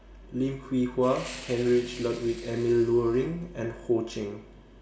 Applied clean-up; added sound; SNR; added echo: none; Fire; 19 dB; reverberation time 1.3 s.